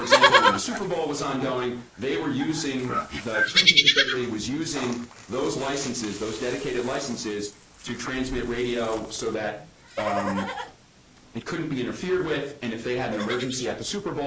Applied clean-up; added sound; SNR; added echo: neural mask model Resemble Enhance denoiser.